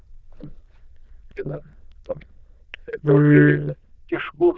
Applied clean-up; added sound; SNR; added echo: neural diffusion model UNIVERSE++.